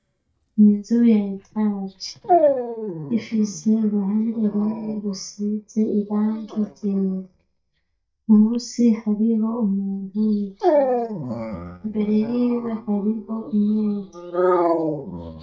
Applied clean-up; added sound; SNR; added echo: neural mask model DeepFilterNet 3.